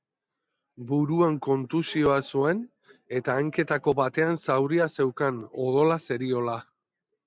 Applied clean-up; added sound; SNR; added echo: none; none; none; none.